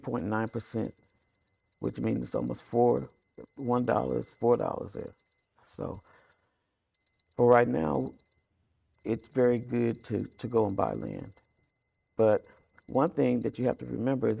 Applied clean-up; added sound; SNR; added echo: neural mask model RNNoise.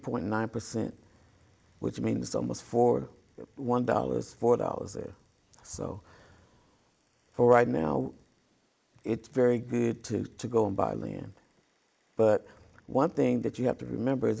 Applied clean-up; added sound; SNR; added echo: neural mask model Resemble Enhance denoiser.